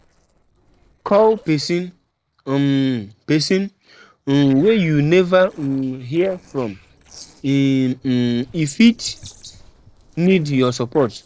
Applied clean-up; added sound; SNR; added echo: neural separator model SepFormer DNS4.